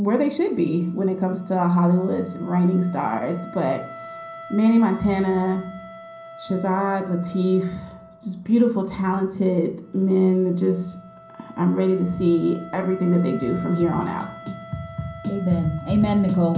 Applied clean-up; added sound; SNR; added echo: none; Wind instrument, woodwind instrument; 19 dB; reverberation time 0.6 s.